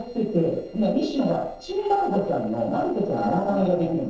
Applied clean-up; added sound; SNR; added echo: neural separator model SepFormer DNS4.